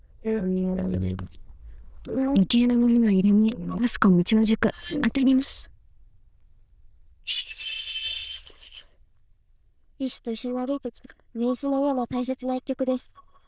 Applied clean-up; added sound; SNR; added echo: neural diffusion model UNIVERSE++.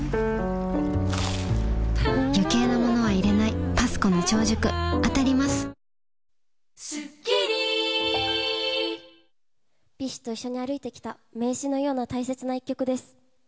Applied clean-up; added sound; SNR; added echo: none; none; none; none.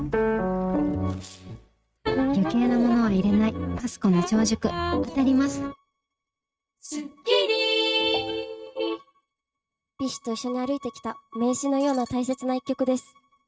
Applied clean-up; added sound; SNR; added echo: neural mask model RNNoise.